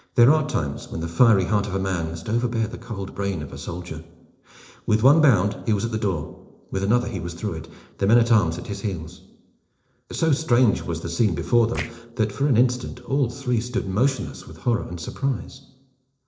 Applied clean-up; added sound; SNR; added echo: neural separator model SepFormer DNS4.